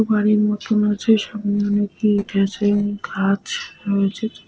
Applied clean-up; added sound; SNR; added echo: neural separator model SepFormer DNS4.